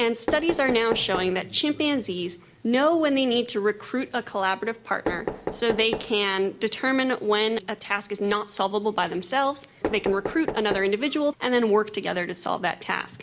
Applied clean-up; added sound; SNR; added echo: none; Knock; 12 dB; none.